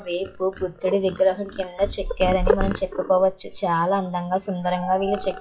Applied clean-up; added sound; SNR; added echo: classical method WPE with log-MMSE.